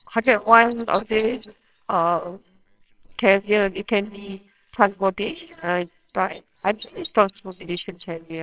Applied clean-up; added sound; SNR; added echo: neural separator model SepFormer WHAMR!.